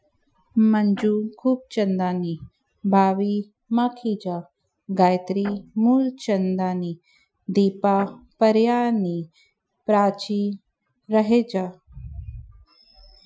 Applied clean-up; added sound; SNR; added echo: classical method Wiener filter.